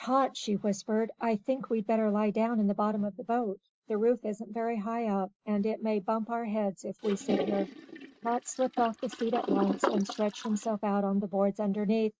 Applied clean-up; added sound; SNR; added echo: neural mask model RNNoise.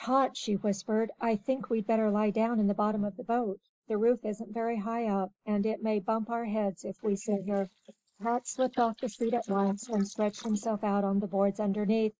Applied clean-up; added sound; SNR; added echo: neural mask model Resemble Enhance denoiser.